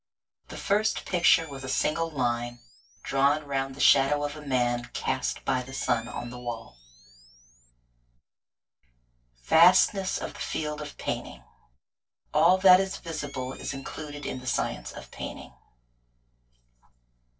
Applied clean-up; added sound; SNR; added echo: neural separator model SepFormer DNS4.